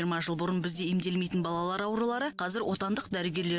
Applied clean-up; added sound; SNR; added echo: none; none; none; none.